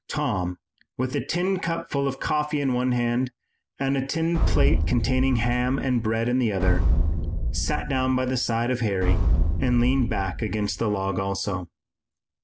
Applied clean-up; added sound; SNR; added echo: none; Boom; -2 dB; none.